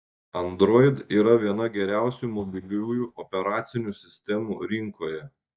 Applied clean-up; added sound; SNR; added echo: neural mask model DeepFilterNet 3.